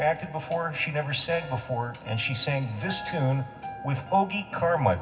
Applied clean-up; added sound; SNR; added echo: none; none; none; reverberation time 0.4 s.